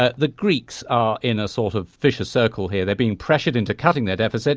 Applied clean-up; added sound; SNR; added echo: none; none; none; none.